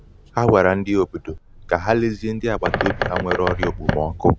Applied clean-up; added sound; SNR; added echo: none; Bird; 7 dB; none.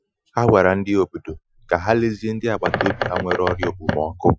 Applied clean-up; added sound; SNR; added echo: classical method Wiener filter.